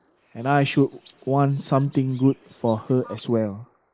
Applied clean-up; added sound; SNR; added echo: neural mask model Resemble Enhance denoiser.